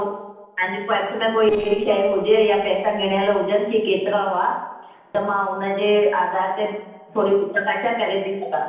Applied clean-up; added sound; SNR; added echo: neural separator model SepFormer DNS4.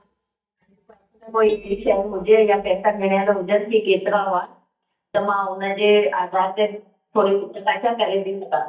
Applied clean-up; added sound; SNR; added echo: neural mask model DeepFilterNet 3.